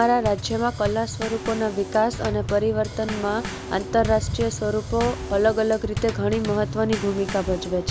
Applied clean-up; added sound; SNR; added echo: none; Bass drum / Snare drum / Drum kit; 9 dB; none.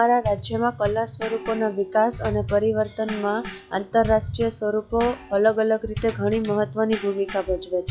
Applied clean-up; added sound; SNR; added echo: classical method log-MMSE.